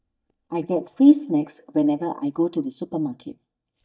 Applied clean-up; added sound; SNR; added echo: neural mask model DeepFilterNet 3.